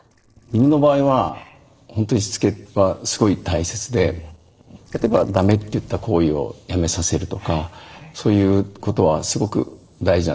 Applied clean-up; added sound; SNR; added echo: neural separator model SepFormer DNS4.